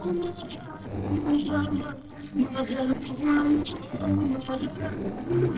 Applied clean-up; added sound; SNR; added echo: neural separator model SepFormer DNS4.